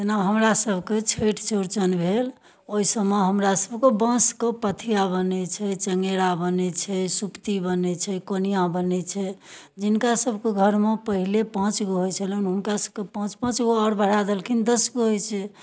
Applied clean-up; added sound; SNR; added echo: none; none; none; none.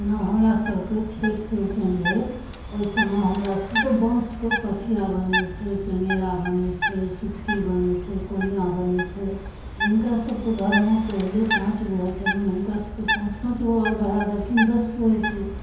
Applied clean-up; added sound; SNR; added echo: none; Bird; 7 dB; reverberation time 0.9 s.